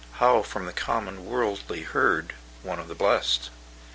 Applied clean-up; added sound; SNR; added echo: none; none; none; none.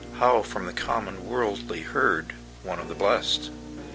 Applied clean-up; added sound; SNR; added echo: none; Musical instrument; 13 dB; none.